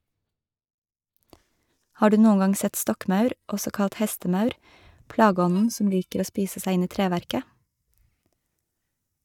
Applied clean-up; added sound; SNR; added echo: neural mask model DeepFilterNet 3.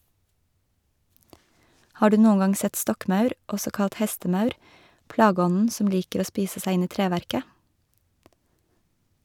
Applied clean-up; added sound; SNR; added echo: none; none; none; none.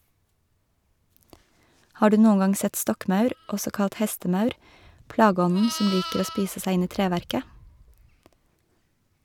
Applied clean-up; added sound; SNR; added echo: none; Livestock, farm animals, working animals; 18 dB; none.